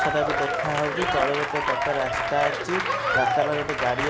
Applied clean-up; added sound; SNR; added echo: none; Applause / Crowd; -2 dB; none.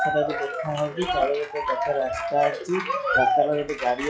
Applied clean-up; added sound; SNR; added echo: classical method log-MMSE.